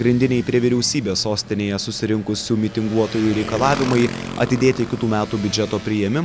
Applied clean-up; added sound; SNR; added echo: none; Motorcycle; 12 dB; none.